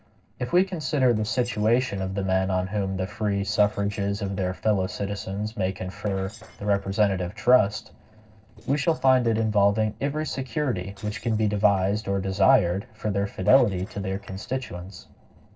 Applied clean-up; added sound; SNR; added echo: neural separator model SepFormer DNS4.